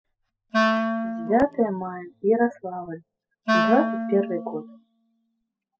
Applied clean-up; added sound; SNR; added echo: classical method spectral subtraction.